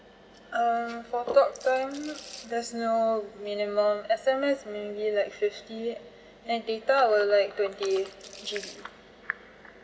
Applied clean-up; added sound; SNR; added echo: none; Rattle / Rattle (instrument); 19 dB; none.